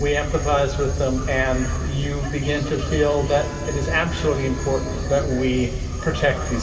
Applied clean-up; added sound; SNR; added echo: none; Wind instrument, woodwind instrument; 20 dB; reverberation time 2.3 s.